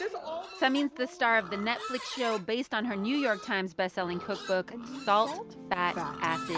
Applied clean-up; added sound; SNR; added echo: none; Livestock, farm animals, working animals; 14 dB; none.